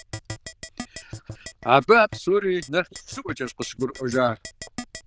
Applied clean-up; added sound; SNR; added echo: neural diffusion model UNIVERSE++.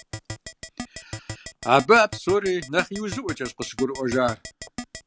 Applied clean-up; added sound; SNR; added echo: none; Keyboard (musical); 13 dB; none.